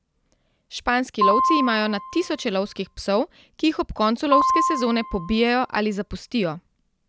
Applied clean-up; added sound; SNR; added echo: none; Piano; 1 dB; none.